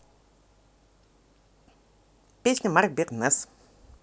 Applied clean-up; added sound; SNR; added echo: none; none; none; none.